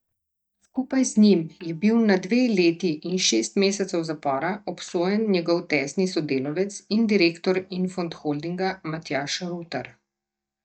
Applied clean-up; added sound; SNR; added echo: neural mask model DeepFilterNet 3.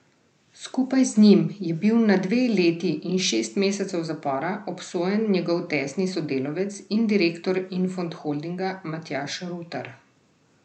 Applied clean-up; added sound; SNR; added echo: none; none; none; none.